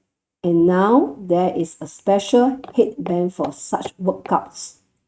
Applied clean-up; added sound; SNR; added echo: neural mask model RNNoise.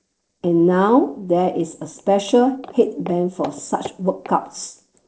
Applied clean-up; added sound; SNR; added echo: neural separator model SepFormer DNS4.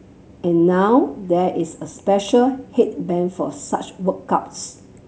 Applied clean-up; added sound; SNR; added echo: none; none; none; none.